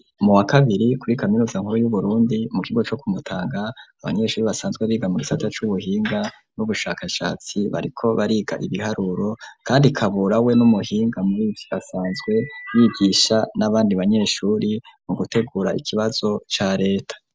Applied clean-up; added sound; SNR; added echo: none; none; none; none.